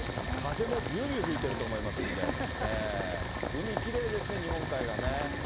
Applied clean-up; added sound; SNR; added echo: none; Boiling; -5 dB; none.